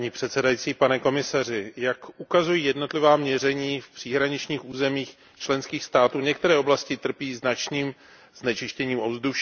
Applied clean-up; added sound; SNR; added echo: none; none; none; none.